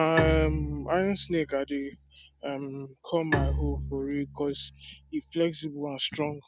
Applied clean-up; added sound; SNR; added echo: none; Bowed string instrument; 4 dB; none.